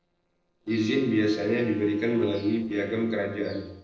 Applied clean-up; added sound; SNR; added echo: neural separator model SepFormer DNS4.